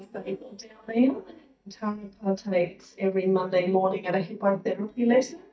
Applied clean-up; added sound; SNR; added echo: neural mask model DeepFilterNet 3.